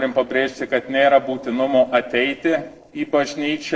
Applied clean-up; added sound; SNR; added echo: neural separator model SepFormer DNS4.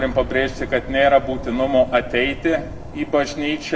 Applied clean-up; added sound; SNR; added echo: none; Boom; 13 dB; reverberation time 0.7 s.